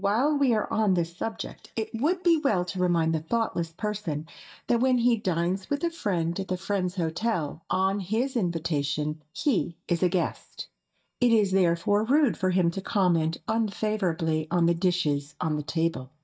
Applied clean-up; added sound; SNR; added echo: neural mask model DeepFilterNet 3.